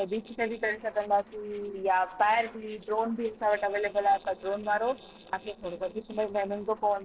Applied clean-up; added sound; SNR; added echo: neural separator model SepFormer DNS4.